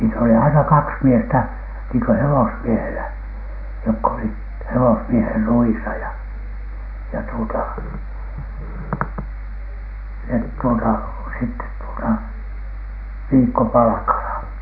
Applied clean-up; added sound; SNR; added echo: none; none; none; none.